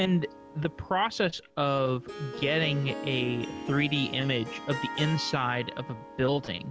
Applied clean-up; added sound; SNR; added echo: none; Harp; 11 dB; none.